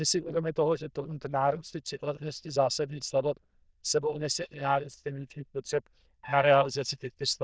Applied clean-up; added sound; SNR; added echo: neural diffusion model UNIVERSE++.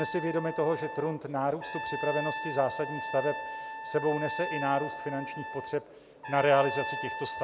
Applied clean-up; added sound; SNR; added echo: none; Trumpet; 7 dB; none.